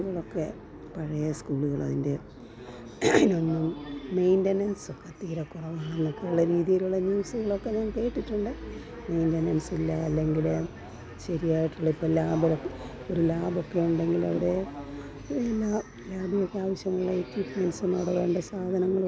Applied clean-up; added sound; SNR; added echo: none; none; none; none.